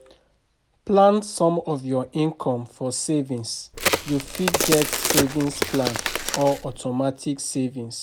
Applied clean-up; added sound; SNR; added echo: none; Crack; 2 dB; none.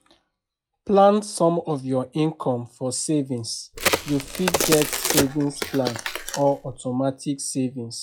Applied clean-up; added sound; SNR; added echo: classical method log-MMSE.